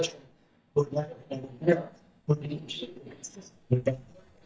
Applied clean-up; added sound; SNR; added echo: neural mask model DeepFilterNet 3.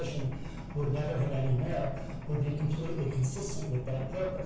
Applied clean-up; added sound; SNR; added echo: none; Mechanisms; 11 dB; reverberation time 0.4 s.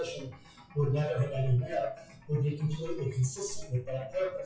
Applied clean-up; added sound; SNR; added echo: classical method WPE with log-MMSE.